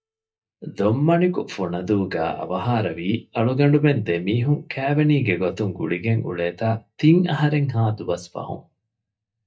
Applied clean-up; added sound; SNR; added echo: neural mask model DeepFilterNet 3.